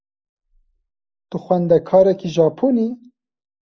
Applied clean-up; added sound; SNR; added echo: neural mask model Resemble Enhance denoiser.